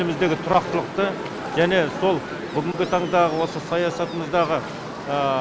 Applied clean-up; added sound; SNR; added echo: none; Waves, surf; 17 dB; none.